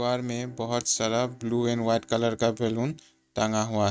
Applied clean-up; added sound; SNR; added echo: neural mask model RNNoise.